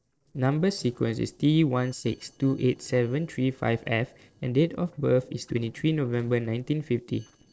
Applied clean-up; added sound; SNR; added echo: neural separator model SepFormer DNS4.